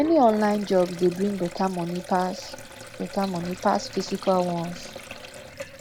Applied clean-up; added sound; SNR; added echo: none; Sink (filling or washing); 15 dB; none.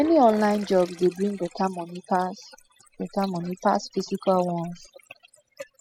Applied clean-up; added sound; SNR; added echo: classical method spectral subtraction.